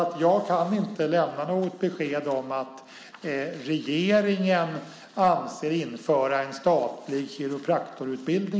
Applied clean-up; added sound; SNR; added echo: none; none; none; none.